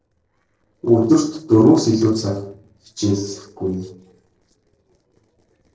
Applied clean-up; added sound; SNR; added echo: neural separator model SepFormer DNS4.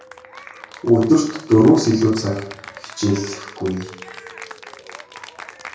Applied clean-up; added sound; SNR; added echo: none; Applause / Cheering; 18 dB; reverberation time 0.6 s.